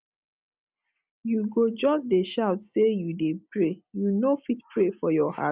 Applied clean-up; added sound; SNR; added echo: none; none; none; none.